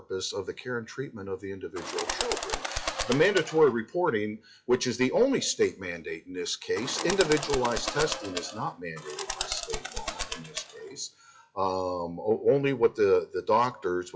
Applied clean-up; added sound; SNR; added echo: classical method WPE with log-MMSE.